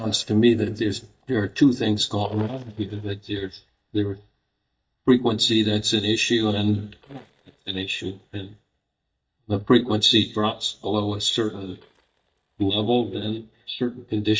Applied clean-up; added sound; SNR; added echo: neural mask model DeepFilterNet 3.